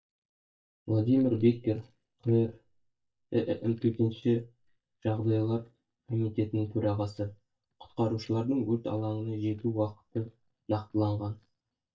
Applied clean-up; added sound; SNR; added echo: neural mask model DeepFilterNet 3.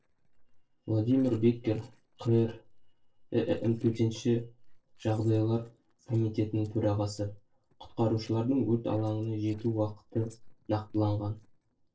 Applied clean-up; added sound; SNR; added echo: neural separator model SepFormer DNS4.